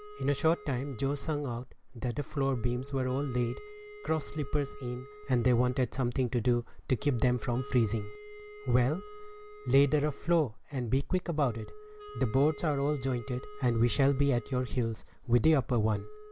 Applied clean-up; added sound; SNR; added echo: none; Wind instrument, woodwind instrument; 19 dB; none.